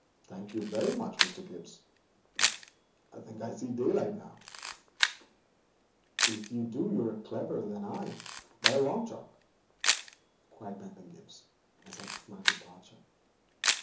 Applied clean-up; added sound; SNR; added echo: none; Camera; -1 dB; reverberation time 0.8 s.